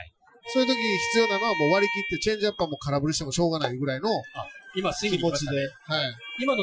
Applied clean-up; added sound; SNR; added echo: classical method Wiener filter.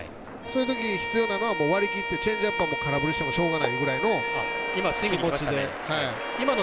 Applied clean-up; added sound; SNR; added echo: none; Bowed string instrument; 4 dB; none.